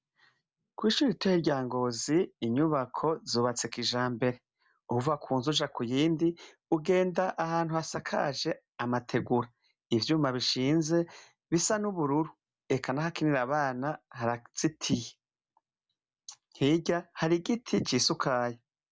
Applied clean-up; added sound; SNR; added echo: none; none; none; none.